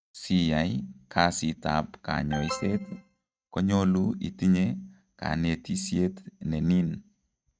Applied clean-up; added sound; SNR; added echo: neural mask model RNNoise.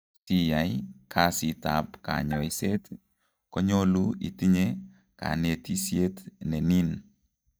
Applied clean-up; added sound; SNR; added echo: neural mask model DeepFilterNet 3.